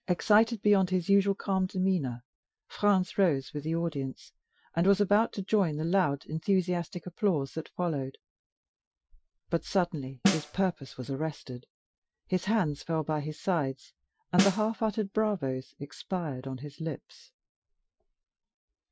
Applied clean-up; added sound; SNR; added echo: classical method Wiener filter.